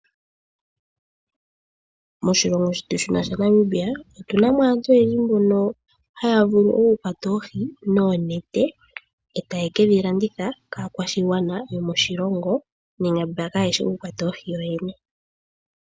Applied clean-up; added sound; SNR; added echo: none; none; none; none.